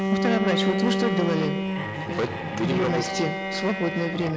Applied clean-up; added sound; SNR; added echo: none; Bowed string instrument; 1 dB; none.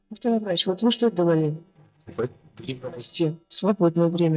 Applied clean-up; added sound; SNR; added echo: neural mask model DeepFilterNet 3.